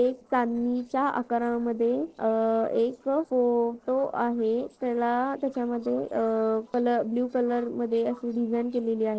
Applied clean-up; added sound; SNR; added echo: neural separator model SepFormer DNS4.